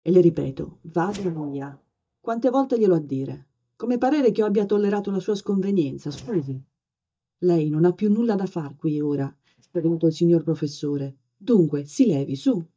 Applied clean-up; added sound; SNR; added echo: neural mask model DeepFilterNet 3.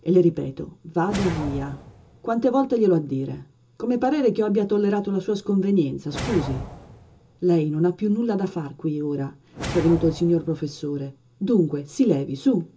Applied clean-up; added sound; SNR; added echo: none; Whoosh, swoosh, swish; 12 dB; reverberation time 0.2 s.